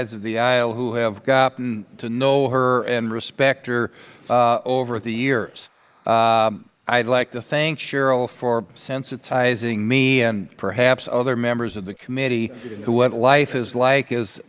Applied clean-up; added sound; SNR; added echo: neural mask model Resemble Enhance denoiser.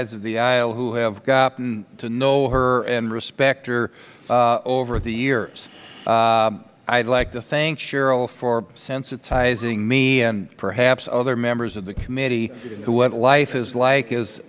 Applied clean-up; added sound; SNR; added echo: none; Thump, thud; 19 dB; none.